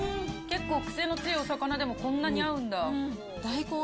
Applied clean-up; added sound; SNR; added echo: none; none; none; none.